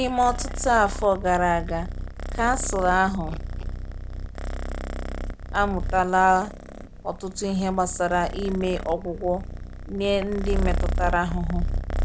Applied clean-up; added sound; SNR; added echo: none; Purr; 4 dB; none.